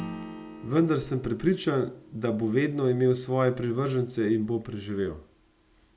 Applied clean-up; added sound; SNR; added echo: none; Acoustic guitar / Strum; 19 dB; none.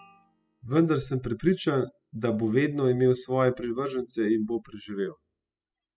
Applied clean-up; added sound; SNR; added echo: classical method spectral subtraction.